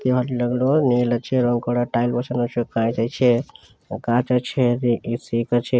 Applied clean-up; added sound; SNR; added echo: none; none; none; none.